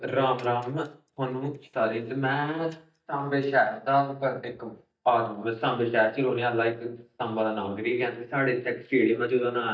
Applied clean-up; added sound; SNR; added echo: neural mask model DeepFilterNet 3.